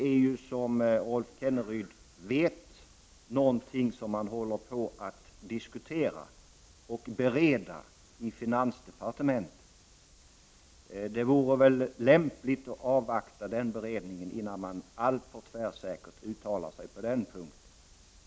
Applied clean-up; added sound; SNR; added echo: none; none; none; none.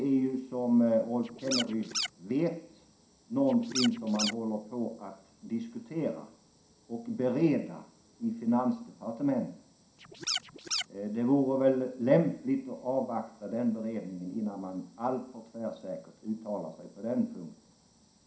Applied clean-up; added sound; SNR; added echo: none; Scratching (performance technique); 4 dB; reverberation time 0.5 s.